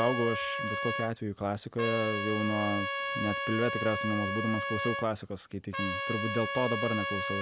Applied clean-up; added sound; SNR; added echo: none; Trumpet; 2 dB; none.